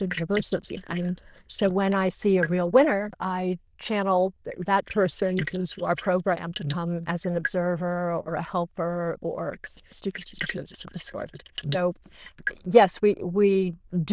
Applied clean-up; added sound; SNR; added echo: neural diffusion model UNIVERSE++.